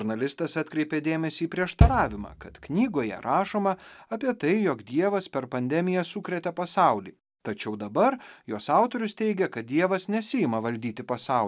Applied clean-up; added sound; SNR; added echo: none; Bass drum; 1 dB; none.